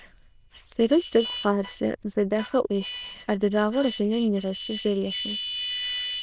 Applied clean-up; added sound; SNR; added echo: neural diffusion model UNIVERSE++.